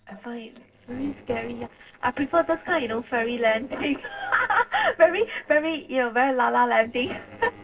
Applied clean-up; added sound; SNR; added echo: neural separator model SepFormer DNS4.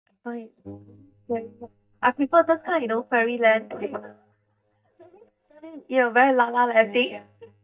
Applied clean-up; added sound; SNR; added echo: neural mask model DeepFilterNet 3.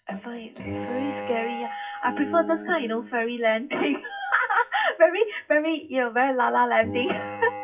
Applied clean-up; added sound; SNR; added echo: classical method WPE with log-MMSE.